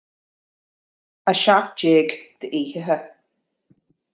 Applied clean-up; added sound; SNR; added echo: neural mask model DeepFilterNet 3.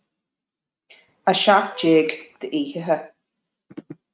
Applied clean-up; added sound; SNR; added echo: neural mask model RNNoise.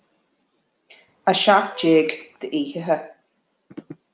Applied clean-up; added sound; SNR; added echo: none; Fowl; 20 dB; none.